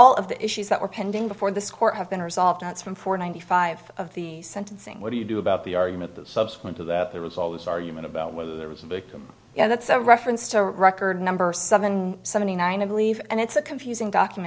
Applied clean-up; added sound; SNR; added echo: none; none; none; none.